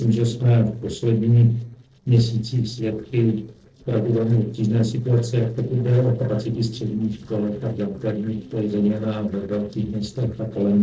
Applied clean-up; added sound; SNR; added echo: neural separator model SepFormer DNS4.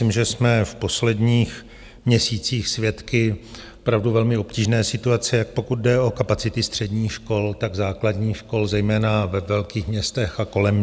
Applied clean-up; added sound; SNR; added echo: none; none; none; none.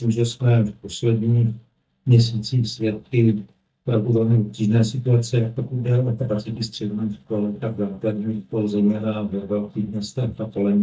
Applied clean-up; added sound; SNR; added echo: neural mask model DeepFilterNet 3.